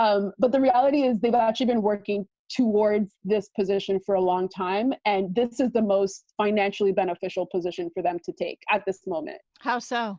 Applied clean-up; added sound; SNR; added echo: none; none; none; none.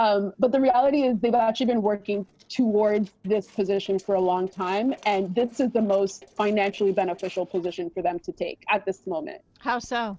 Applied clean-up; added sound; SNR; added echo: neural separator model SepFormer DNS4.